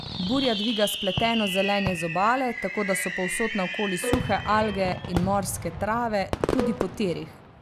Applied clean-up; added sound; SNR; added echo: none; Fireworks + Bowed string instrument; 4 dB; none.